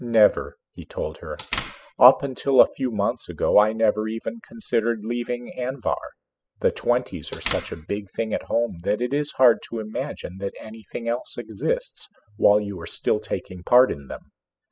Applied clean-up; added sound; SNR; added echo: classical method spectral subtraction.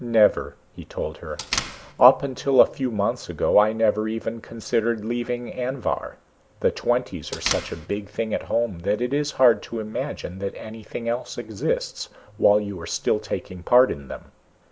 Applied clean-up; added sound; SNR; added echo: none; Door; 10 dB; none.